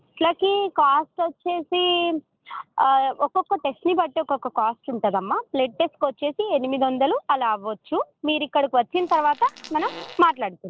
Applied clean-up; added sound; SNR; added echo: neural separator model SepFormer DNS4.